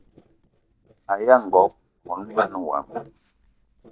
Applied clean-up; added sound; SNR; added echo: neural mask model DeepFilterNet 3.